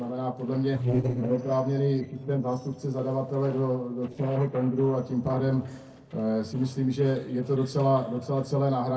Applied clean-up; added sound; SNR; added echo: neural separator model SepFormer DNS4.